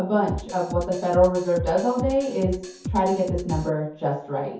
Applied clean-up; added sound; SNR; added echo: none; Drum kit; 8 dB; reverberation time 0.6 s.